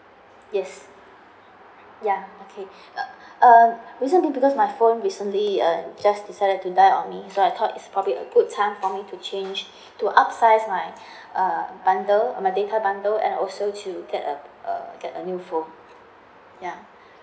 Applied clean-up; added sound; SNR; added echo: none; none; none; none.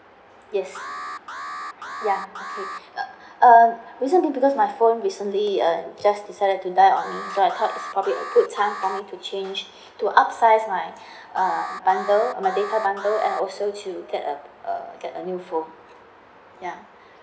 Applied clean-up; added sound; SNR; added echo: none; Alarm; 13 dB; none.